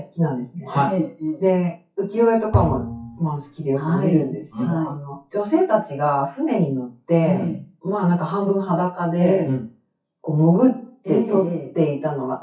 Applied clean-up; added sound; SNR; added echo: classical method WPE with log-MMSE.